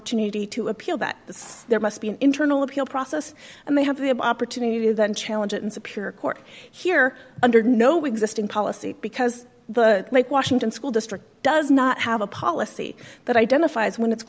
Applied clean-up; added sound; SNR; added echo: none; none; none; none.